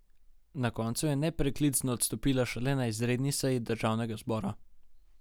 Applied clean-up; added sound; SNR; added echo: none; none; none; none.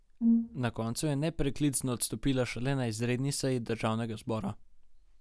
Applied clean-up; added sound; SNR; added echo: none; Brass instrument; -3 dB; none.